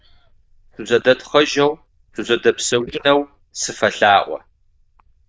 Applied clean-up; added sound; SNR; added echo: neural diffusion model UNIVERSE++.